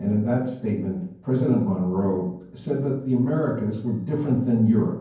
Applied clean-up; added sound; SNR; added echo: none; none; none; reverberation time 0.9 s.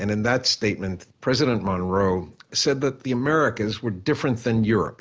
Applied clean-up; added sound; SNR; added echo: none; none; none; none.